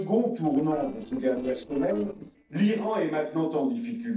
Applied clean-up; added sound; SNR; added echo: neural separator model SepFormer DNS4.